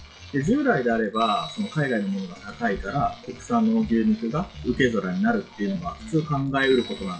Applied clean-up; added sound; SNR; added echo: classical method WPE with log-MMSE.